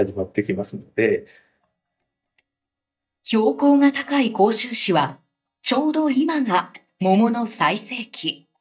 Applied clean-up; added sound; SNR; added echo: neural mask model DeepFilterNet 3.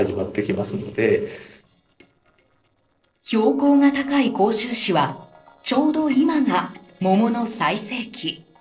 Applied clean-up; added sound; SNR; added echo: neural separator model SepFormer DNS4.